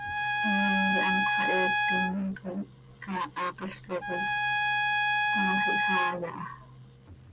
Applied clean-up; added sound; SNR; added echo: none; Trumpet; -5 dB; none.